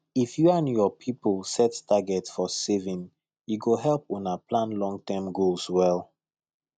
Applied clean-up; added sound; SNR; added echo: none; none; none; none.